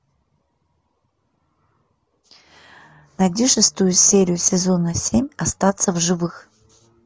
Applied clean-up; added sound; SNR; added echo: none; none; none; none.